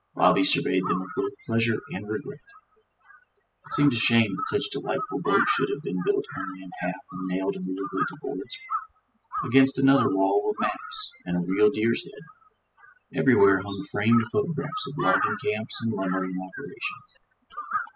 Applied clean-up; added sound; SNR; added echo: classical method spectral subtraction.